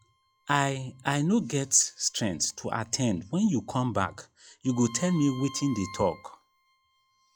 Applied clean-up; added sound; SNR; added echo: classical method log-MMSE.